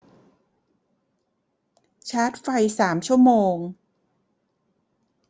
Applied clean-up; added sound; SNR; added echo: none; none; none; none.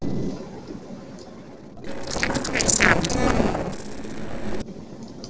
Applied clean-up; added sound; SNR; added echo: neural separator model SepFormer DNS4.